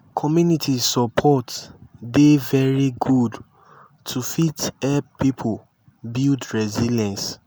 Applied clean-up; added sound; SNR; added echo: none; none; none; none.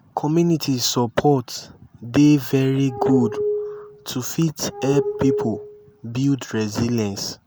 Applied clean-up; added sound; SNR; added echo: none; Glass; 5 dB; none.